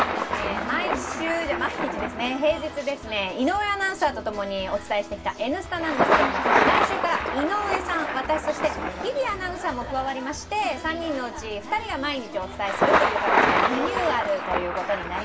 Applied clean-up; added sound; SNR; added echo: none; Thunder; 0 dB; reverberation time 0.2 s.